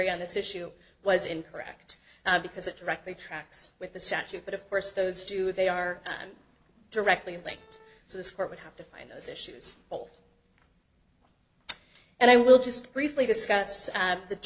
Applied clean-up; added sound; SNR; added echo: neural separator model SepFormer DNS4.